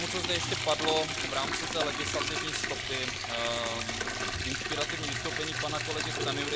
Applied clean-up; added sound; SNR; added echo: none; Liquid; -2 dB; none.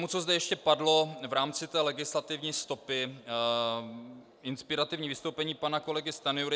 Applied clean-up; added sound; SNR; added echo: none; none; none; none.